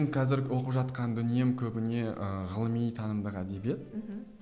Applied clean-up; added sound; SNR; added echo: none; none; none; none.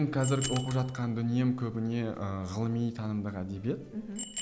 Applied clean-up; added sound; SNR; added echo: none; Splash, splatter + Bicycle bell; 13 dB; none.